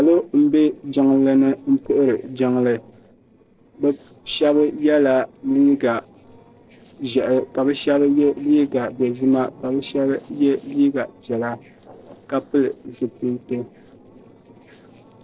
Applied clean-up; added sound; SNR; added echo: neural separator model SepFormer DNS4.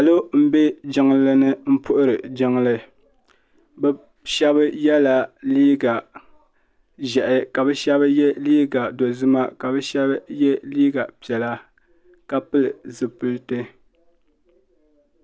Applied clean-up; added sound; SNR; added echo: none; none; none; none.